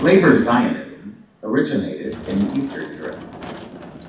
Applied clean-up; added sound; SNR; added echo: none; Sliding door / Slam; 15 dB; reverberation time 0.6 s.